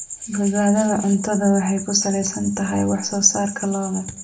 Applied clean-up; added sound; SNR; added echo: none; none; none; reverberation time 0.5 s.